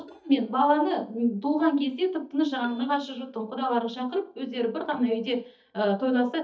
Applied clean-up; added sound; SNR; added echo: neural mask model DeepFilterNet 3.